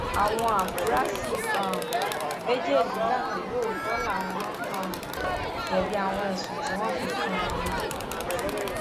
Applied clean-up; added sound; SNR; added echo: none; Crowd; -2 dB; none.